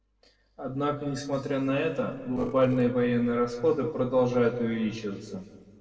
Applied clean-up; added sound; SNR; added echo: neural separator model SepFormer DNS4.